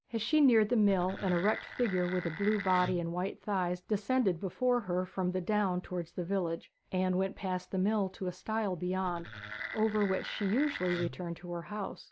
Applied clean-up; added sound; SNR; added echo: none; Wood; 10 dB; none.